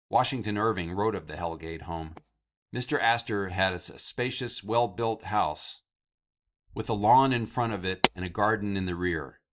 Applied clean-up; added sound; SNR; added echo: neural mask model DeepFilterNet 3.